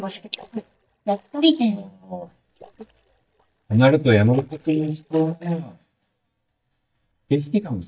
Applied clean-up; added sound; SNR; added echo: neural mask model DeepFilterNet 3.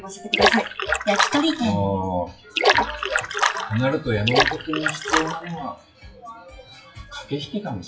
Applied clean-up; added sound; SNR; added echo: classical method WPE with log-MMSE.